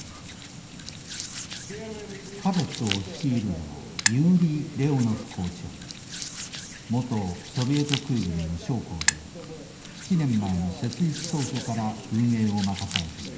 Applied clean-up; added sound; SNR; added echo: none; Hands; 8 dB; reverberation time 0.9 s.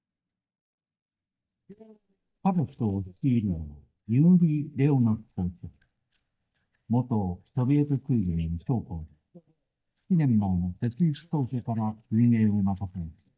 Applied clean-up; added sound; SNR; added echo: neural mask model DeepFilterNet 3.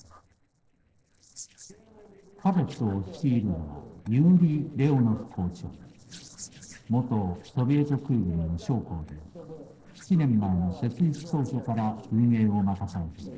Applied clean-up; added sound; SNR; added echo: neural separator model SepFormer DNS4.